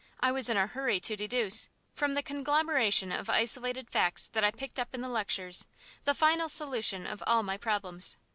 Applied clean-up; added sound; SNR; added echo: none; none; none; none.